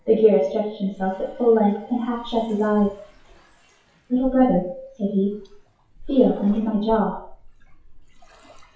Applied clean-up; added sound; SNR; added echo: classical method WPE with log-MMSE.